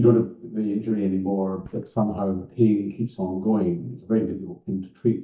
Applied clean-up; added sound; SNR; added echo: neural mask model DeepFilterNet 3.